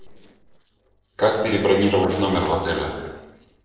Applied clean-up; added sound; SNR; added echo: neural separator model SepFormer DNS4.